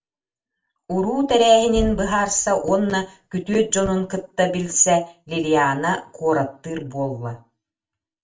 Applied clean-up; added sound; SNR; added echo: none; Knock; 15 dB; reverberation time 0.2 s.